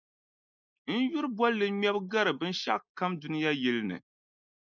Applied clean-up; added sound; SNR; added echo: neural mask model Resemble Enhance denoiser.